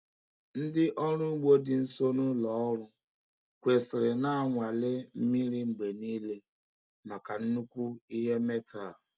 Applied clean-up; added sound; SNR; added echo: none; none; none; none.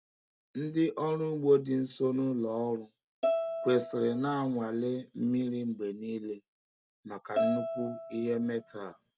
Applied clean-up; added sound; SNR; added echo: none; Bowed string instrument; 3 dB; none.